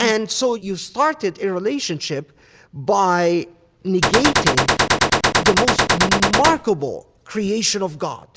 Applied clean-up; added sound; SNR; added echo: none; Gunshot, gunfire; -4 dB; none.